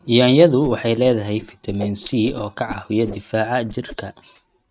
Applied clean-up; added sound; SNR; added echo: neural mask model RNNoise.